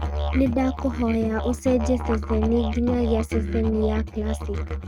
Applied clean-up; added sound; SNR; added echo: neural mask model RNNoise.